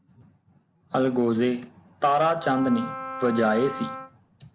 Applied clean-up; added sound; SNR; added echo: none; Wind instrument, woodwind instrument; 10 dB; none.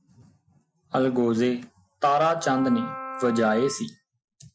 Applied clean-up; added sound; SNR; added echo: classical method Wiener filter.